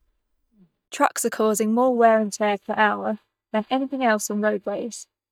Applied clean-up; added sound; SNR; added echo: neural mask model DeepFilterNet 3.